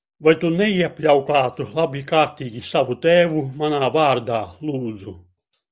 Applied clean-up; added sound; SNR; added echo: none; none; none; none.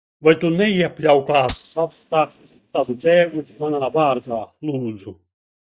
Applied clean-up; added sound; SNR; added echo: neural mask model DeepFilterNet 3.